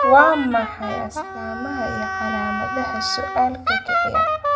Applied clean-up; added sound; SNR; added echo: none; Wind instrument, woodwind instrument; 2 dB; reverberation time 0.4 s.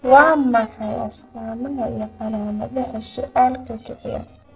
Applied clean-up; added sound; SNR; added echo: neural separator model SepFormer DNS4.